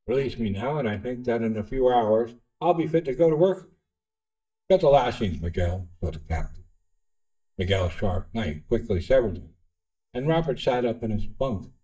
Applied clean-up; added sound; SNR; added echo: neural mask model DeepFilterNet 3.